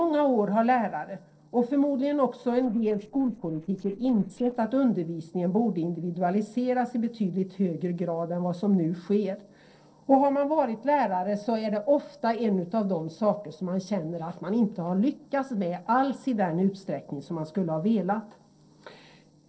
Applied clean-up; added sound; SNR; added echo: neural separator model SepFormer DNS4.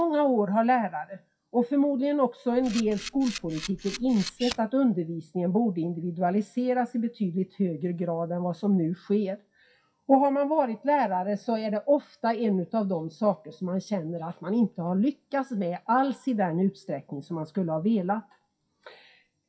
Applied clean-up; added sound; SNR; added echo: classical method WPE with log-MMSE.